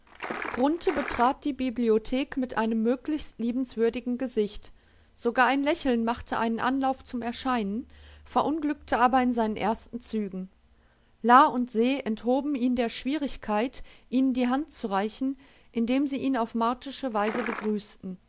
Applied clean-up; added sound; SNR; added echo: none; Liquid; 9 dB; none.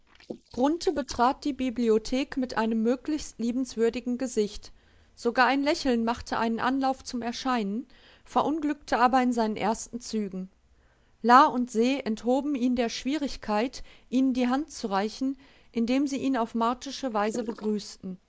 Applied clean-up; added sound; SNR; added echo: neural mask model Resemble Enhance denoiser.